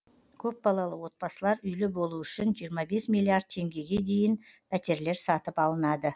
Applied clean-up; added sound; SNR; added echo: none; none; none; none.